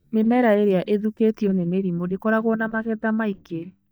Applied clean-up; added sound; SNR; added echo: neural mask model DeepFilterNet 3.